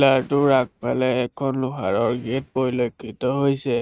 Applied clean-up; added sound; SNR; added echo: neural mask model RNNoise.